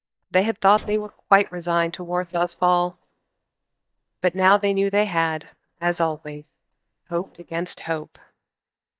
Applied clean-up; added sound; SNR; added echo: neural mask model DeepFilterNet 3.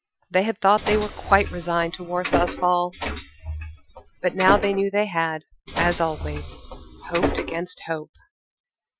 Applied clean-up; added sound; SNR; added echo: classical method Wiener filter.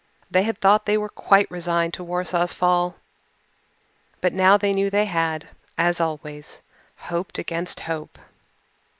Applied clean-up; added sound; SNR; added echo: none; none; none; none.